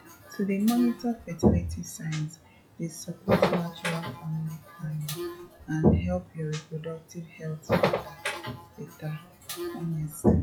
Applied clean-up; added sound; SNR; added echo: classical method log-MMSE.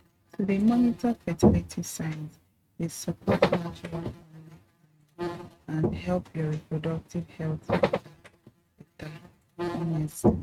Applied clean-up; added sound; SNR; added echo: neural mask model RNNoise.